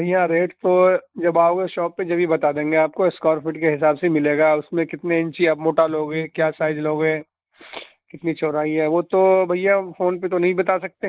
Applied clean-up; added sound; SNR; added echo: neural mask model Resemble Enhance denoiser.